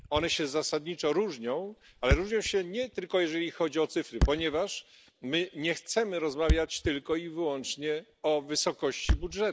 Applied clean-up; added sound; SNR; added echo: none; Thump, thud; 5 dB; none.